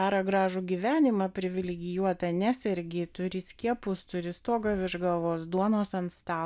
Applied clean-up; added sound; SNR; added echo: none; none; none; none.